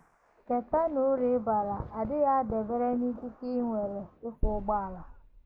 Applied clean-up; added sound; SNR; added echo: neural mask model Resemble Enhance denoiser.